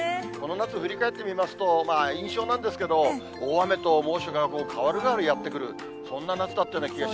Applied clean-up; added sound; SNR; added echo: none; none; none; none.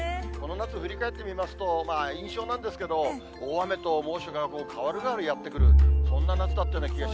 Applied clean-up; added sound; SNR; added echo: none; Bowed string instrument; -3 dB; none.